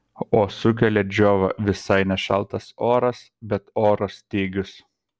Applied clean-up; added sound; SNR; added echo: none; none; none; none.